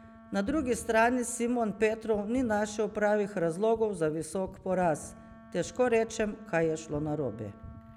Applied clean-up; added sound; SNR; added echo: none; Gunshot, gunfire + Wind instrument, woodwind instrument; 19 dB; none.